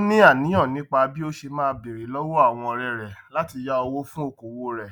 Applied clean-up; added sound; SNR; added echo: none; none; none; none.